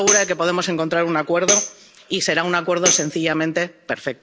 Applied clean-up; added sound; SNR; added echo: none; Tambourine; 4 dB; none.